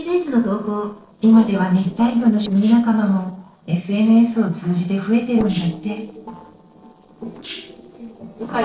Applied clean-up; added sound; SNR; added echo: neural separator model SepFormer DNS4.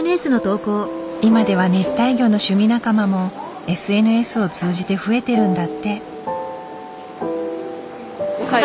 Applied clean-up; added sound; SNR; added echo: none; none; none; none.